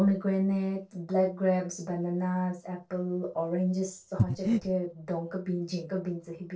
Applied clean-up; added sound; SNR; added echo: neural separator model SepFormer DNS4.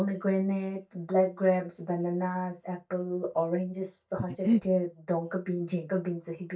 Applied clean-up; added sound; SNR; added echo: neural mask model DeepFilterNet 3.